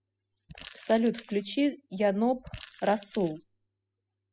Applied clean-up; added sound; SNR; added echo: classical method spectral subtraction.